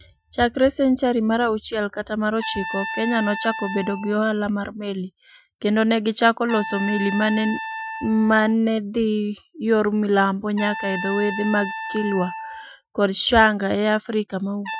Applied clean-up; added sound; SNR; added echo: classical method Wiener filter.